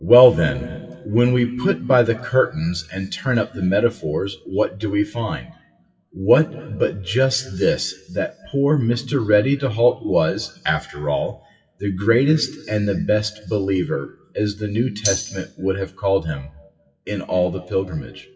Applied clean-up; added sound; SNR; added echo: classical method WPE with log-MMSE.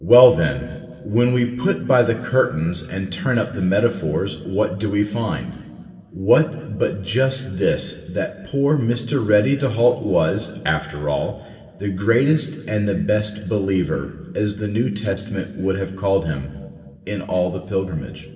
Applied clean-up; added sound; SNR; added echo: neural separator model SepFormer DNS4.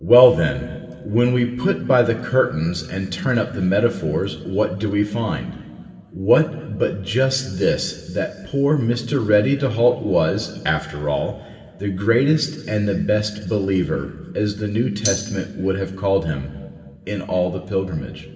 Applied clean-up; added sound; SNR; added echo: none; Tambourine; 7 dB; reverberation time 2.1 s.